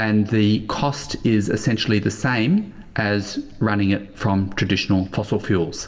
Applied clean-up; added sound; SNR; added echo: none; none; none; reverberation time 1.3 s.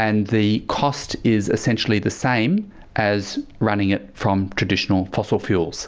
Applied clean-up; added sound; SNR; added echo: none; none; none; none.